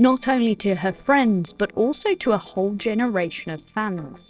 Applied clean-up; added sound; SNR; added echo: neural separator model SepFormer DNS4.